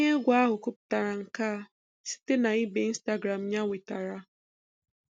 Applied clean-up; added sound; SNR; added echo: none; none; none; none.